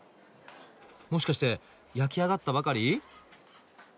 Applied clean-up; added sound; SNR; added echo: none; none; none; none.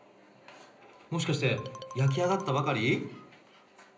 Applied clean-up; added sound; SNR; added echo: none; Marimba, xylophone; 14 dB; reverberation time 0.5 s.